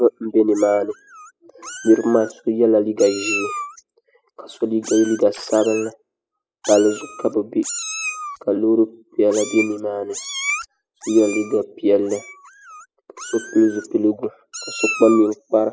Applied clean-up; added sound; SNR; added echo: classical method spectral subtraction.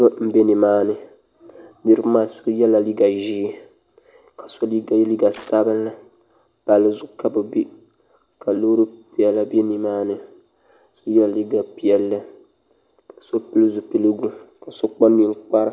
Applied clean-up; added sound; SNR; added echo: none; none; none; none.